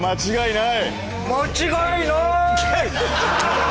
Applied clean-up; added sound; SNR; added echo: none; none; none; none.